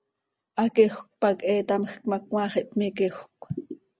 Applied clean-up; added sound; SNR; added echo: none; none; none; none.